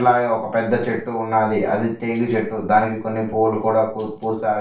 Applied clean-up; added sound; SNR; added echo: none; Tambourine; 18 dB; reverberation time 0.3 s.